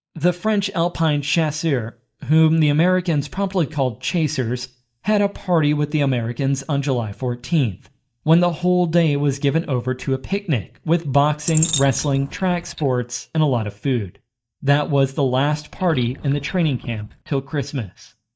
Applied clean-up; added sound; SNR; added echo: neural mask model DeepFilterNet 3.